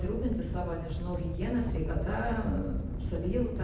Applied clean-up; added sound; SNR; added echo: none; Animal; 0 dB; reverberation time 0.8 s.